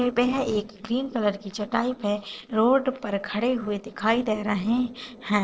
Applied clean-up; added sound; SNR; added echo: neural separator model SepFormer DNS4.